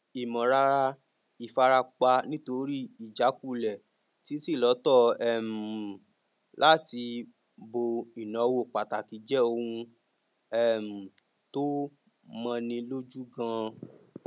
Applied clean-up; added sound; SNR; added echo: none; none; none; none.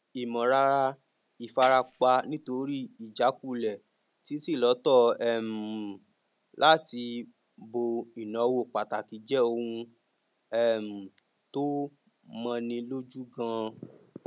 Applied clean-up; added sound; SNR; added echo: none; Gunshot, gunfire; 18 dB; none.